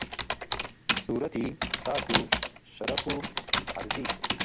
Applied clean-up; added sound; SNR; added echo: none; Typing; -4 dB; none.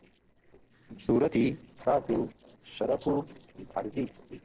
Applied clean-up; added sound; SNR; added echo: neural separator model SepFormer DNS4.